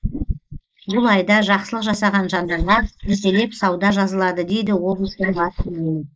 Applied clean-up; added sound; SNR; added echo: neural mask model Resemble Enhance denoiser.